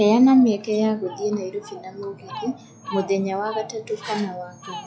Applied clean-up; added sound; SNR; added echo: classical method log-MMSE.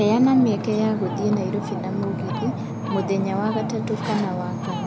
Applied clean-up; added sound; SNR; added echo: none; Ocean; 4 dB; none.